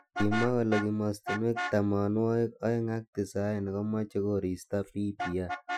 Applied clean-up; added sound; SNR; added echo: classical method Wiener filter.